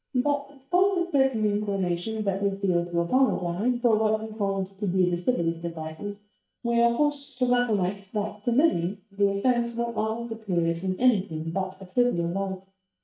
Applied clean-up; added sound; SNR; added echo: neural mask model DeepFilterNet 3.